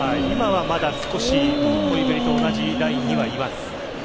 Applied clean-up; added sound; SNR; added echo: none; Dog; 0 dB; none.